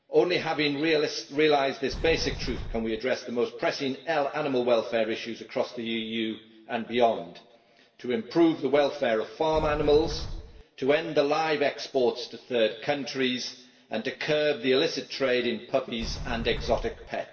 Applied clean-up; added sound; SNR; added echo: none; Sliding door; 8 dB; reverberation time 0.8 s.